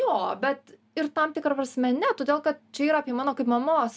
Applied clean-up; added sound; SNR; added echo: none; none; none; none.